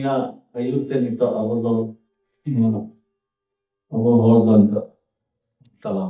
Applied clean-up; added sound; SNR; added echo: neural mask model DeepFilterNet 3.